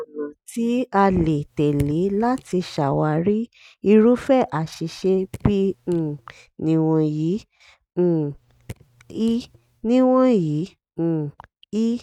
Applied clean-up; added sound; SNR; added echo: neural mask model RNNoise.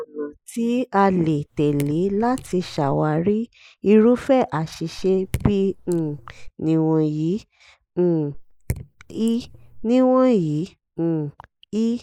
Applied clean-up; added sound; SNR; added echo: neural mask model Resemble Enhance denoiser.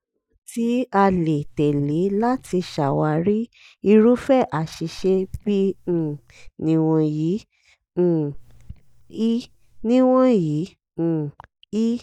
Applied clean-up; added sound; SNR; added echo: neural mask model DeepFilterNet 3.